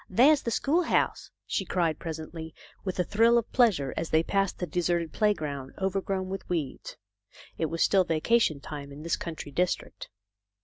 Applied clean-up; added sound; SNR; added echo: none; none; none; none.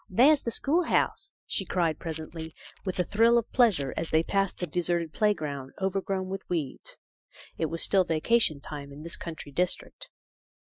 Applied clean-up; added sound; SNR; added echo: classical method Wiener filter.